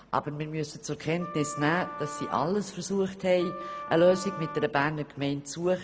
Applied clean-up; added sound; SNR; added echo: none; Wind instrument, woodwind instrument; 11 dB; none.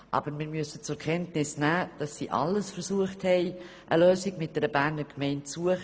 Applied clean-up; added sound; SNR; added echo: none; none; none; none.